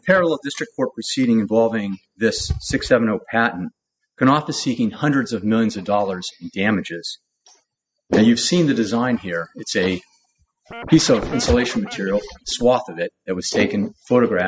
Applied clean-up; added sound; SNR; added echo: classical method spectral subtraction.